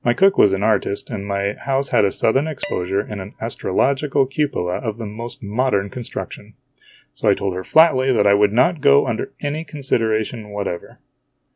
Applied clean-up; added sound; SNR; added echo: none; Dishes, pots, and pans; 20 dB; none.